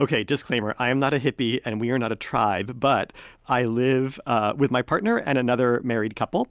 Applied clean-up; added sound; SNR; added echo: none; none; none; none.